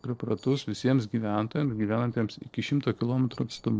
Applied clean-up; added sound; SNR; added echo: neural separator model SepFormer DNS4.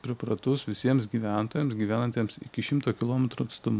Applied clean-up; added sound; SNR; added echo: none; none; none; none.